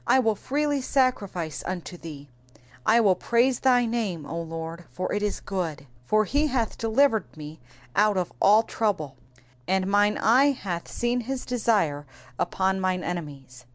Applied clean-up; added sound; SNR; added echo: none; none; none; none.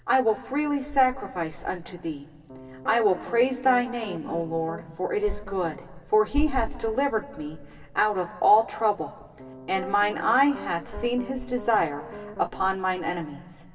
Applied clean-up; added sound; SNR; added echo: none; Piano; 15 dB; reverberation time 2.6 s.